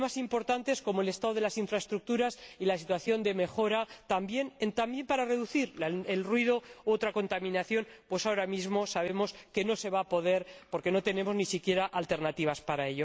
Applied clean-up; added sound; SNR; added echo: none; none; none; none.